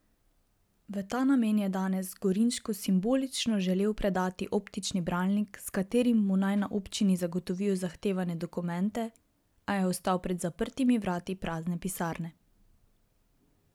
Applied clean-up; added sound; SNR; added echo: none; none; none; none.